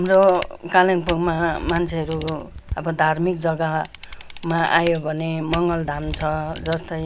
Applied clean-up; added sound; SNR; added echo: none; Camera; 13 dB; none.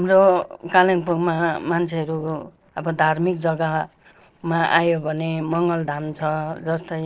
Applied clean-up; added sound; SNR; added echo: neural separator model SepFormer DNS4.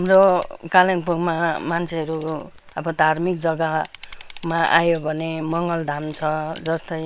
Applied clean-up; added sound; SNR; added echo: neural separator model SepFormer WHAM!.